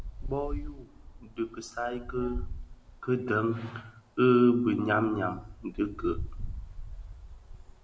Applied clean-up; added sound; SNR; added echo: none; Wind; 10 dB; none.